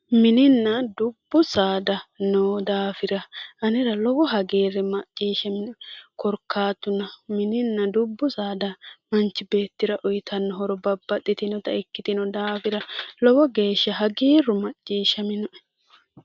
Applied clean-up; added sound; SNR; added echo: none; none; none; none.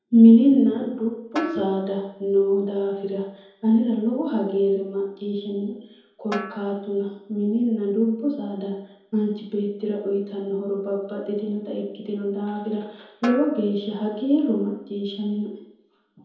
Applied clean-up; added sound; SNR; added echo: none; Snare drum; 17 dB; reverberation time 0.9 s.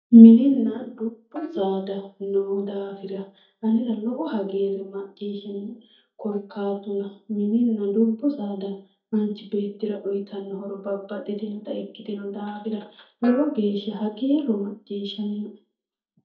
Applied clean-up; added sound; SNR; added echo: neural mask model DeepFilterNet 3.